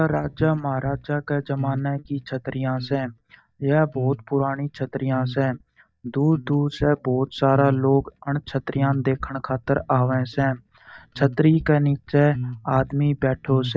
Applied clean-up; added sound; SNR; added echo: neural mask model DeepFilterNet 3.